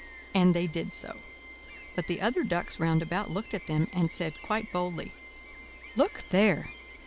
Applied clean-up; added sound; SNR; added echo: none; Gull, seagull + Organ; 17 dB; none.